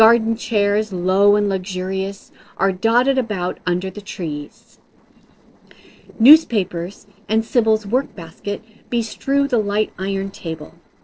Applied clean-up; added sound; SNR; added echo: neural separator model SepFormer DNS4.